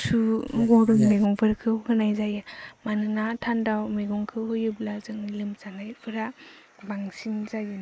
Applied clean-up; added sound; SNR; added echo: neural mask model Resemble Enhance denoiser.